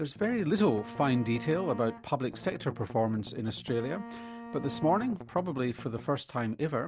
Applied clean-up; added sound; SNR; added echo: none; Strum + Bowed string instrument; 13 dB; none.